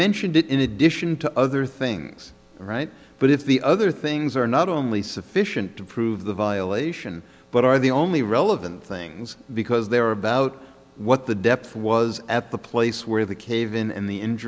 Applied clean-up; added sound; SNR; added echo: none; none; none; none.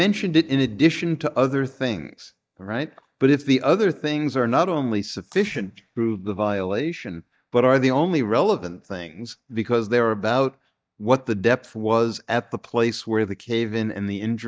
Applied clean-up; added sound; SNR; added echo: neural mask model DeepFilterNet 3.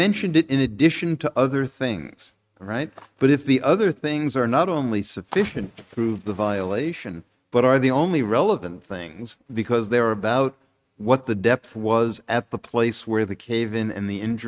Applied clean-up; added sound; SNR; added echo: neural mask model RNNoise.